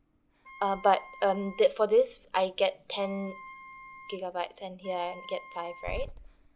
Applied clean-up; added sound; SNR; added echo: none; Wind instrument, woodwind instrument + Growling / Hiss; 16 dB; none.